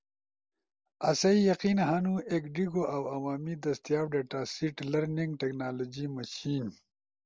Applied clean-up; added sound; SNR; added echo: none; none; none; none.